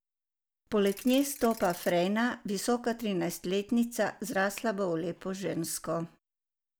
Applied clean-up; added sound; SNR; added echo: none; Ratchet, pawl / Percussion; 16 dB; none.